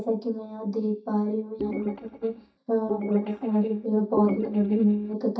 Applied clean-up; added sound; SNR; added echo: neural mask model DeepFilterNet 3.